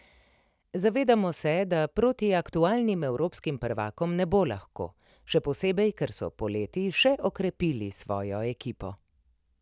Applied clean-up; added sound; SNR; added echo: none; none; none; none.